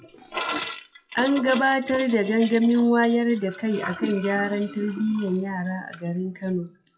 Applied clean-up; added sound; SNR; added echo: classical method WPE with log-MMSE.